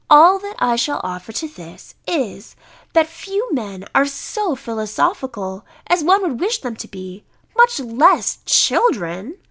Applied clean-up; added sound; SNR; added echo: none; none; none; none.